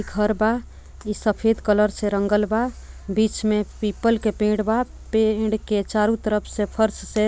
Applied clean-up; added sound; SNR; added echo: none; none; none; none.